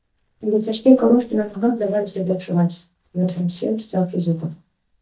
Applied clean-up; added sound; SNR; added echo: neural mask model DeepFilterNet 3.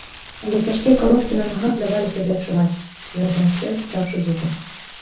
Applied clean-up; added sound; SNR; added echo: none; Crumpling, crinkling; 14 dB; reverberation time 0.6 s.